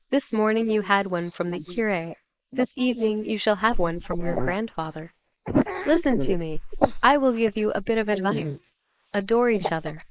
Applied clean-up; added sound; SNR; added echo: neural mask model Resemble Enhance denoiser.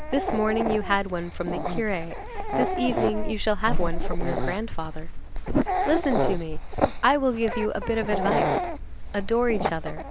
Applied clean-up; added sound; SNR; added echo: none; Dog; -1 dB; none.